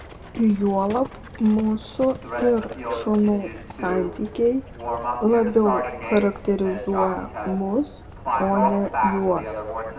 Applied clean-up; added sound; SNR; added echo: none; Livestock, farm animals, working animals; 6 dB; reverberation time 1.7 s.